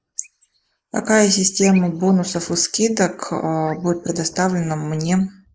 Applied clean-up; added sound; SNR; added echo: neural mask model Resemble Enhance denoiser.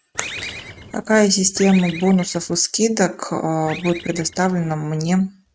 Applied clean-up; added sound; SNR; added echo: neural mask model RNNoise.